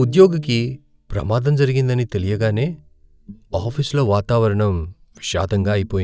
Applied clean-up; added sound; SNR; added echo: neural mask model DeepFilterNet 3.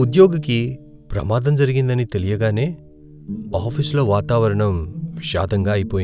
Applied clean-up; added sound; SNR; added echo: none; Guitar; 14 dB; none.